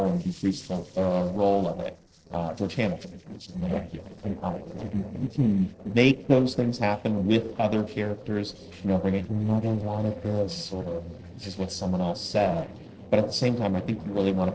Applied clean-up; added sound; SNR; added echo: neural separator model SepFormer DNS4.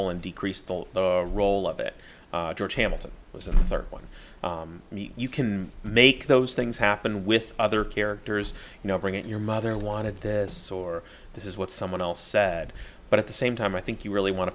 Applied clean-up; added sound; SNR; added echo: none; none; none; none.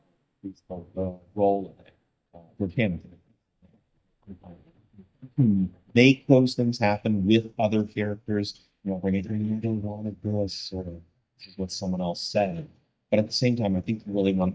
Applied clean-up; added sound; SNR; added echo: neural mask model DeepFilterNet 3.